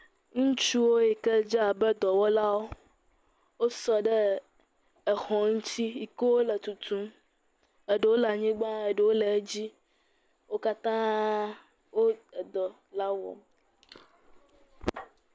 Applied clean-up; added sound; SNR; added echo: none; none; none; none.